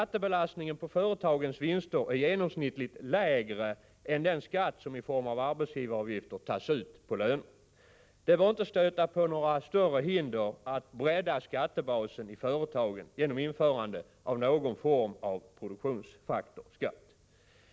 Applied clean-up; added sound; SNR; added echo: none; none; none; none.